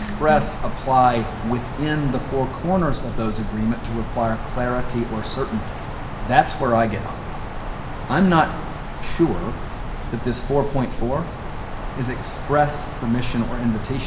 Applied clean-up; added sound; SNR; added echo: none; Wind; 5 dB; reverberation time 0.8 s.